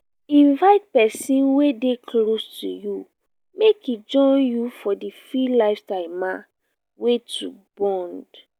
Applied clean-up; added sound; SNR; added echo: none; none; none; none.